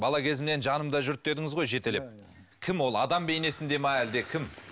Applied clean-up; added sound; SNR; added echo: none; none; none; none.